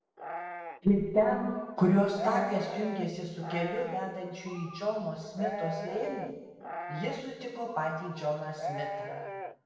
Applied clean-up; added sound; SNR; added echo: none; Livestock, farm animals, working animals; 9 dB; reverberation time 1.3 s.